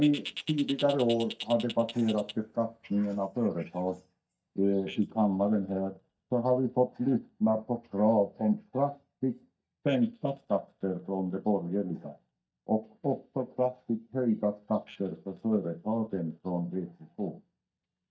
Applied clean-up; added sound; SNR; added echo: neural mask model DeepFilterNet 3.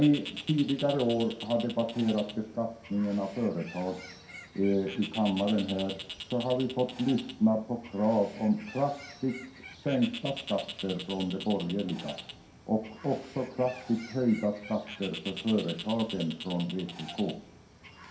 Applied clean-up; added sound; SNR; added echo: none; Bird; 14 dB; reverberation time 0.5 s.